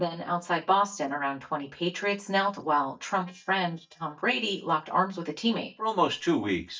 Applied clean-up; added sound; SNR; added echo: neural mask model DeepFilterNet 3.